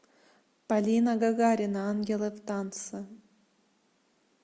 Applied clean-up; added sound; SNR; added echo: none; none; none; none.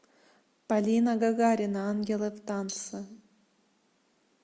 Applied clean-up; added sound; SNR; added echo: none; Tambourine; 15 dB; none.